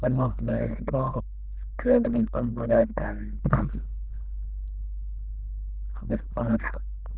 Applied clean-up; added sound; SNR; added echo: neural diffusion model UNIVERSE++.